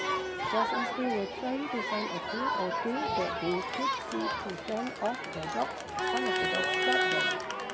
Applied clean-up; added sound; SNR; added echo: none; Crowd; -4 dB; none.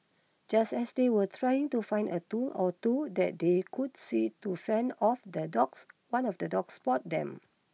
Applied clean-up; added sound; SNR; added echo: none; none; none; none.